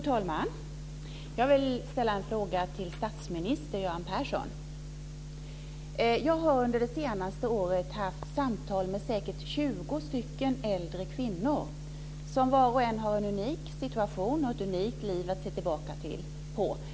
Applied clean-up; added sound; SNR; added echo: none; none; none; none.